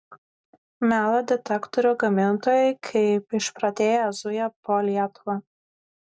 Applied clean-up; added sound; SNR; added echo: none; none; none; none.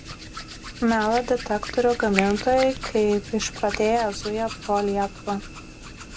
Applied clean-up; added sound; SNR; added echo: none; Hands; 11 dB; none.